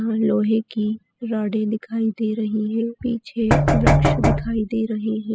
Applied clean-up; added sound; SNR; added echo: classical method spectral subtraction.